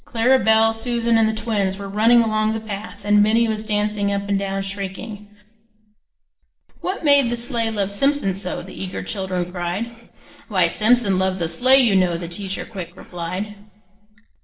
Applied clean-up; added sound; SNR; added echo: neural separator model SepFormer DNS4.